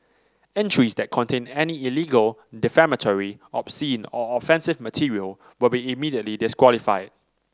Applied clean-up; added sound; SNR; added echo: none; none; none; none.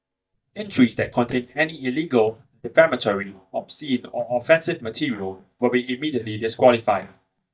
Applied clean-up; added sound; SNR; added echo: neural mask model DeepFilterNet 3.